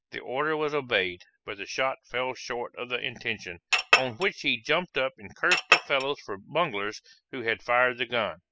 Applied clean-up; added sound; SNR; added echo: classical method spectral subtraction.